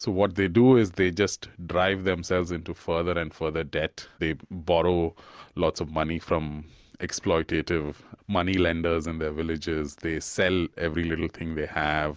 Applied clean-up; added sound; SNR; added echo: none; none; none; none.